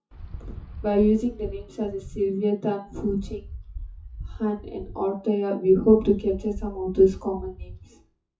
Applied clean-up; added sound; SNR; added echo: classical method WPE with log-MMSE.